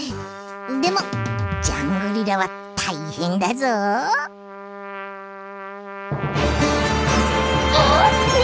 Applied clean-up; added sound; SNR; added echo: none; Trumpet; 13 dB; none.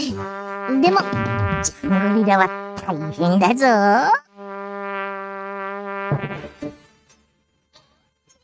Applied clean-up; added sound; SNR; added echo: neural mask model RNNoise.